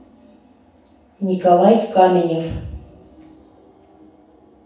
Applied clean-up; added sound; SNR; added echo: none; none; none; reverberation time 0.6 s.